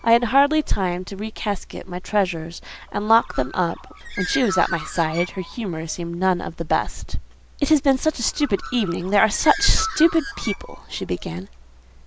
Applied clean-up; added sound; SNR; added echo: none; Bird; 15 dB; none.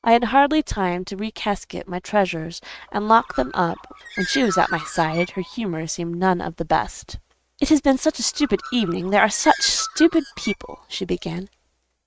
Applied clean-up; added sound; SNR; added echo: neural mask model RNNoise.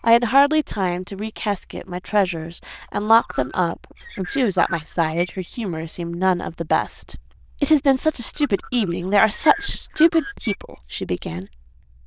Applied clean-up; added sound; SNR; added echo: neural diffusion model UNIVERSE++.